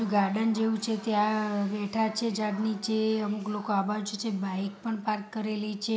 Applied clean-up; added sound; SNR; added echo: none; none; none; none.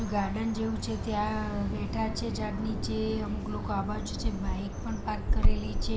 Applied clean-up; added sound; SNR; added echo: none; Bird vocalization, bird call, bird song; -3 dB; none.